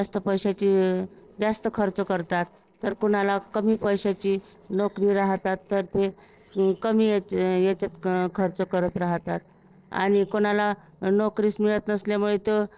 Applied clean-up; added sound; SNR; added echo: neural separator model SepFormer DNS4.